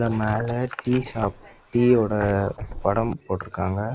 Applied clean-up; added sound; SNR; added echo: neural mask model Resemble Enhance denoiser.